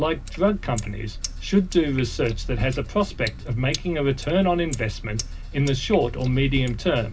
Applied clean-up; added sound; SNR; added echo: none; Sink (filling or washing); 8 dB; reverberation time 0.4 s.